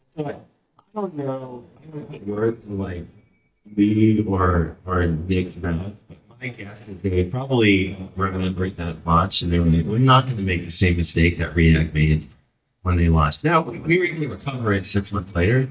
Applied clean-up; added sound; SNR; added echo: neural mask model DeepFilterNet 3.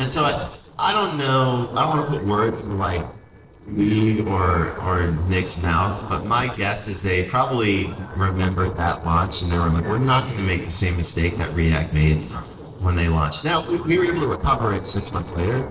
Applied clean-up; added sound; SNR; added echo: neural separator model SepFormer DNS4.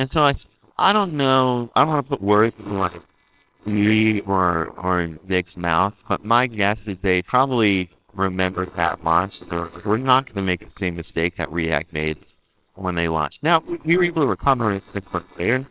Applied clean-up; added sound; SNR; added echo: neural separator model SepFormer WHAMR!.